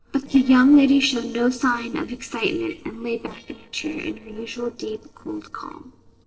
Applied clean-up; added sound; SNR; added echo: neural separator model SepFormer DNS4.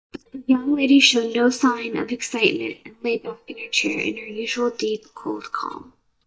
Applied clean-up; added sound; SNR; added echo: neural mask model DeepFilterNet 3.